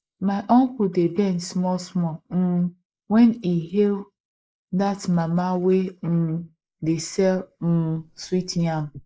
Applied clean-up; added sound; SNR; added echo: neural mask model Resemble Enhance denoiser.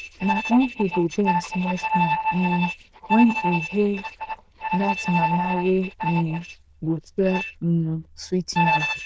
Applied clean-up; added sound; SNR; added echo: neural diffusion model UNIVERSE++.